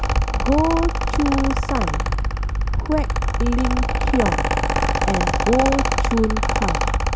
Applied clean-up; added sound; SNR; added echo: none; Mechanical fan; -4 dB; none.